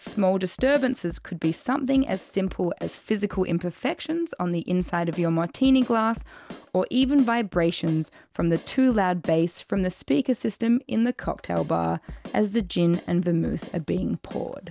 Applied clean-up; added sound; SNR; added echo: none; Drum kit; 19 dB; none.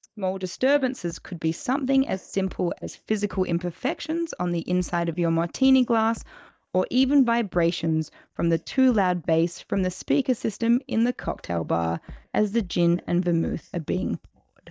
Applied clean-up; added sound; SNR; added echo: neural mask model DeepFilterNet 3.